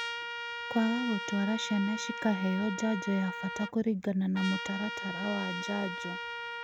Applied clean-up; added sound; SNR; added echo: none; Trumpet; 6 dB; none.